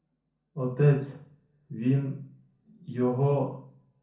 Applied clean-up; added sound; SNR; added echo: none; none; none; reverberation time 0.6 s.